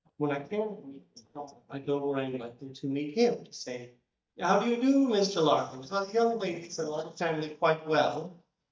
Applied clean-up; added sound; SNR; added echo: neural mask model DeepFilterNet 3.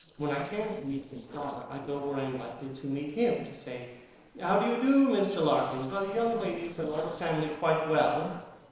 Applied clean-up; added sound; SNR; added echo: neural separator model SepFormer DNS4.